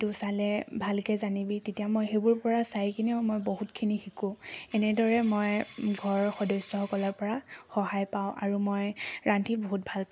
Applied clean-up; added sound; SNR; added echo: none; Coin (dropping); 15 dB; none.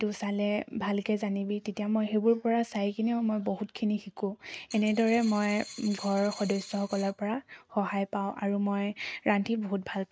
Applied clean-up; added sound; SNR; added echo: neural mask model RNNoise.